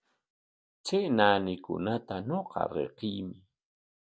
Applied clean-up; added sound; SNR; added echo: none; none; none; none.